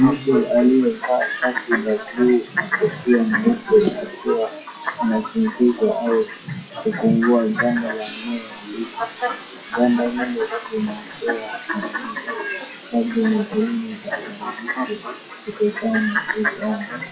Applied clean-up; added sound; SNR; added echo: classical method WPE with log-MMSE.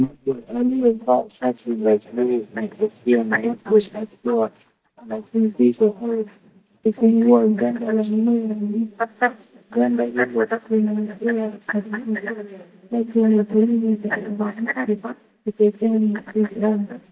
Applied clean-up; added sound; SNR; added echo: neural mask model DeepFilterNet 3.